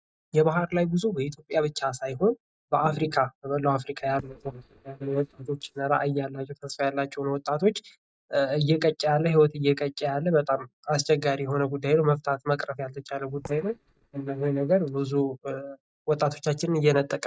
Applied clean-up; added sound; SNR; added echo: neural mask model DeepFilterNet 3.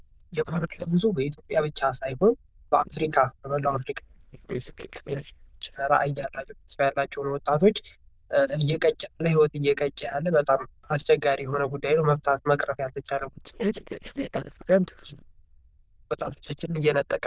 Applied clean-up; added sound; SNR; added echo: neural diffusion model UNIVERSE++.